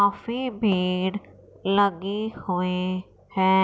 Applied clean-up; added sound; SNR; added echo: none; none; none; none.